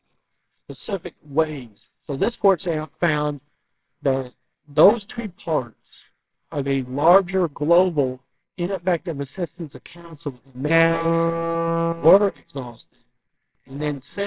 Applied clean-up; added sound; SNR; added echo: neural separator model SepFormer WHAMR!.